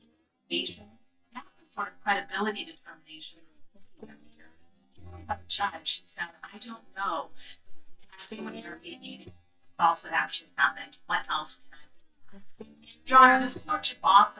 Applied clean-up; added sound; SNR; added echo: neural mask model DeepFilterNet 3.